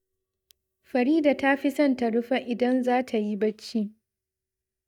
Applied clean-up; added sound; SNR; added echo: neural mask model DeepFilterNet 3.